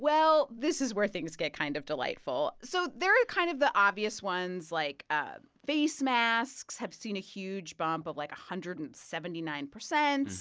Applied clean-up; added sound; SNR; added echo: none; none; none; none.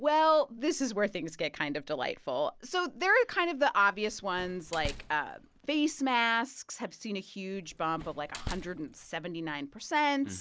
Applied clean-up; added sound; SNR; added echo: none; Slam; 14 dB; none.